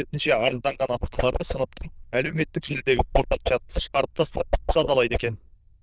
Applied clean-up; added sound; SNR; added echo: neural diffusion model UNIVERSE++.